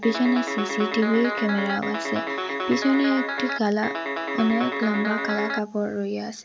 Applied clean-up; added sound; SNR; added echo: none; Guitar; 3 dB; none.